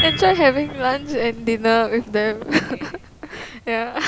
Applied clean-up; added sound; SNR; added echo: none; Piano; 11 dB; none.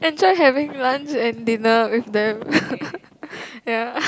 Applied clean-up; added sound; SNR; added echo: none; none; none; none.